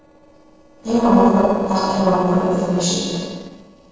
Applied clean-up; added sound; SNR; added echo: neural separator model SepFormer DNS4.